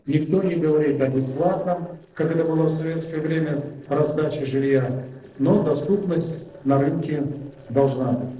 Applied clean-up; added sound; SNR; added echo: neural separator model SepFormer DNS4.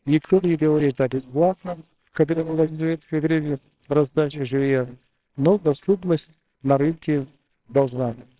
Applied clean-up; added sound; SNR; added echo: neural separator model SepFormer WHAMR!.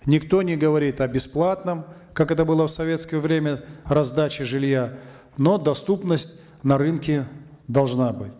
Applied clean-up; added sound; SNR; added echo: none; none; none; none.